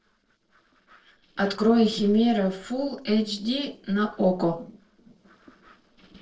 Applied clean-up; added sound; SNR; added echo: neural separator model SepFormer DNS4.